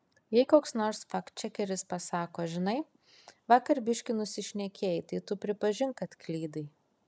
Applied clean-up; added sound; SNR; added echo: none; none; none; none.